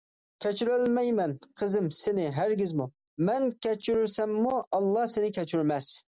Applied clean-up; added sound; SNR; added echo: none; none; none; none.